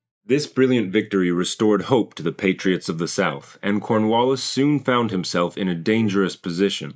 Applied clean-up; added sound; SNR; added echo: neural mask model DeepFilterNet 3.